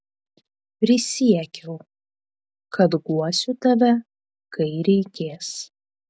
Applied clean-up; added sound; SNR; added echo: none; none; none; none.